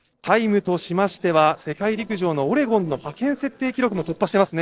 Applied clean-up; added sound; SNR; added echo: neural separator model SepFormer DNS4.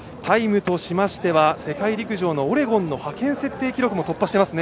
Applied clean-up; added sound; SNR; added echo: none; none; none; none.